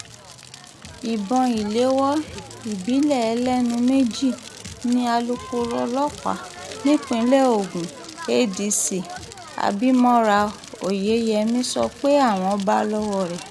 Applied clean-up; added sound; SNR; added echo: none; Crackle; 16 dB; none.